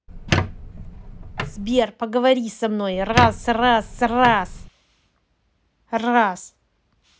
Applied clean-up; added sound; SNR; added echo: none; Squeak; 5 dB; none.